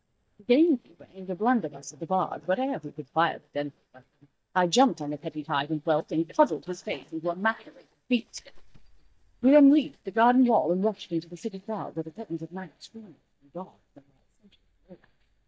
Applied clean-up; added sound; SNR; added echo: neural mask model DeepFilterNet 3.